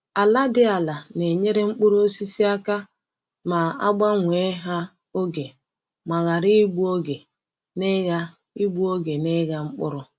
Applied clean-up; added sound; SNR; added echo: none; none; none; none.